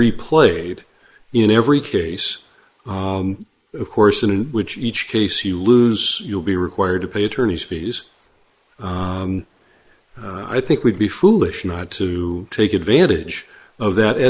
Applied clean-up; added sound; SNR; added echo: neural mask model Resemble Enhance denoiser.